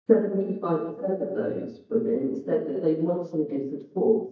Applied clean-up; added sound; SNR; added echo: neural mask model DeepFilterNet 3.